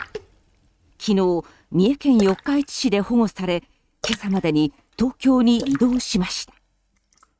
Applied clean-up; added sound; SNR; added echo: neural mask model RNNoise.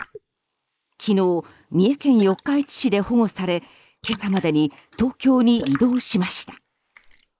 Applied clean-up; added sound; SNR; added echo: neural mask model Resemble Enhance denoiser.